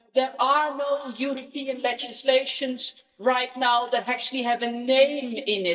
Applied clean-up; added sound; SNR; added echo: neural mask model DeepFilterNet 3.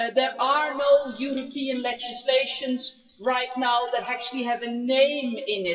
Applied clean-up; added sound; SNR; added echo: classical method WPE with log-MMSE.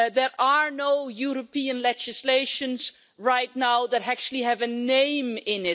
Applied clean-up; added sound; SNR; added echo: none; none; none; none.